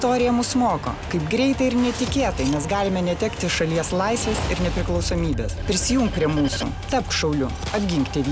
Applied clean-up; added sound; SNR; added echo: none; none; none; none.